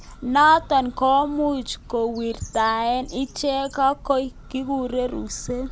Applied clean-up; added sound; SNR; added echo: none; Church bell; 18 dB; none.